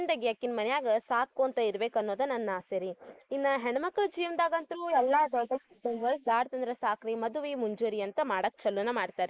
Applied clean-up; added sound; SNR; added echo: neural mask model Resemble Enhance denoiser.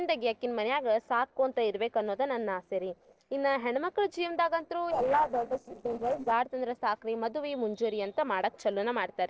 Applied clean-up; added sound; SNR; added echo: neural separator model SepFormer DNS4.